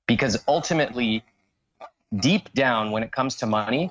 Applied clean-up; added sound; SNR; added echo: neural mask model RNNoise.